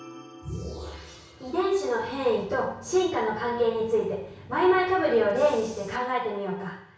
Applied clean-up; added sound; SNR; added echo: none; Bus / Engine; 20 dB; reverberation time 0.6 s.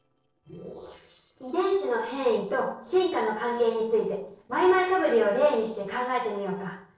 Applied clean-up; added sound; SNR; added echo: neural separator model SepFormer DNS4.